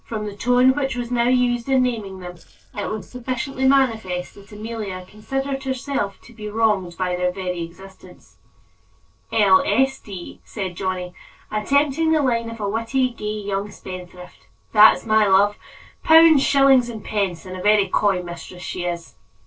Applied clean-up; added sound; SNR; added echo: neural separator model SepFormer DNS4.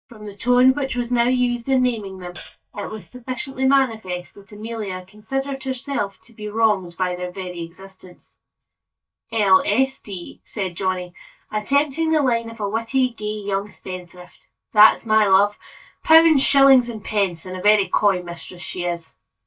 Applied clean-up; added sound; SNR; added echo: neural mask model DeepFilterNet 3.